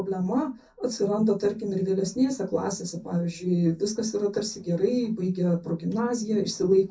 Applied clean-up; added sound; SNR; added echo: none; none; none; reverberation time 0.3 s.